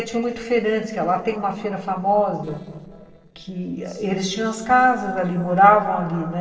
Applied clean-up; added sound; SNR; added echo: neural separator model SepFormer DNS4.